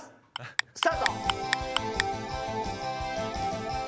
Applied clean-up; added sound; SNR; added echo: none; Clock; 1 dB; none.